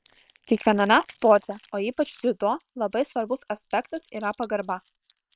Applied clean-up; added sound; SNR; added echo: neural separator model SepFormer WHAM!.